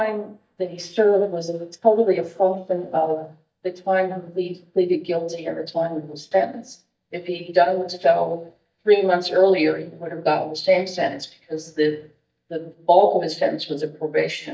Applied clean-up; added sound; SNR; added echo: neural mask model DeepFilterNet 3.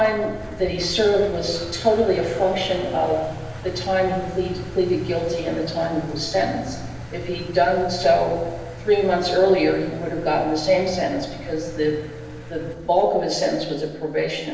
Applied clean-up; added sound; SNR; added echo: none; Engine; 13 dB; reverberation time 1.0 s.